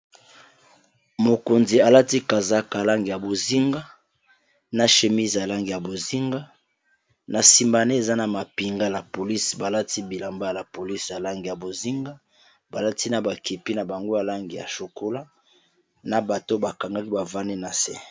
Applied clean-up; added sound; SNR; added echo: none; none; none; none.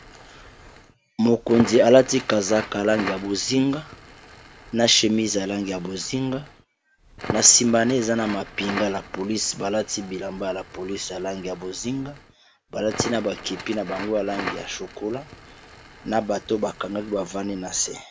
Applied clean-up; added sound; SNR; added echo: none; Crackle; 13 dB; none.